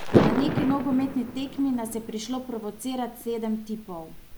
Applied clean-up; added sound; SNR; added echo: neural mask model Resemble Enhance denoiser.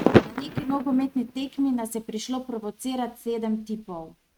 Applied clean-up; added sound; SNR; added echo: neural mask model RNNoise.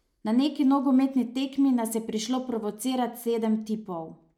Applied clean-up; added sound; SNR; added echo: none; none; none; none.